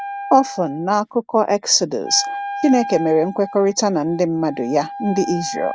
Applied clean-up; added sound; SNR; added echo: none; Wind instrument, woodwind instrument; 11 dB; none.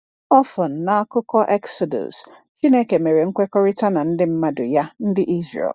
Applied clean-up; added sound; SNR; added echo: none; none; none; none.